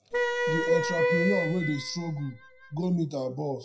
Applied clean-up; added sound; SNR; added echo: classical method WPE with log-MMSE.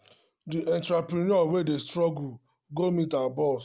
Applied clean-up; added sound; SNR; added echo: none; none; none; none.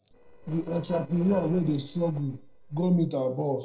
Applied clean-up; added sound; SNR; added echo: neural separator model SepFormer DNS4.